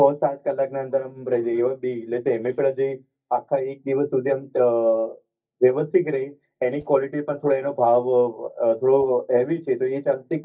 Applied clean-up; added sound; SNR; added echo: neural mask model DeepFilterNet 3.